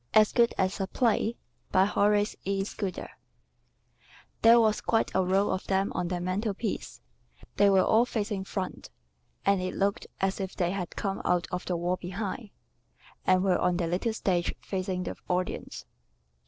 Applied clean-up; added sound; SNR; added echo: neural separator model SepFormer DNS4.